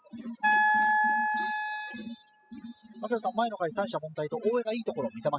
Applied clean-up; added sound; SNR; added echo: classical method spectral subtraction.